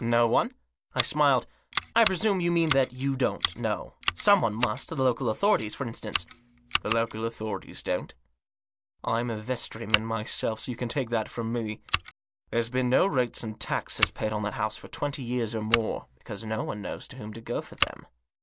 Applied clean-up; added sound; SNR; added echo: none; Scissors; 6 dB; none.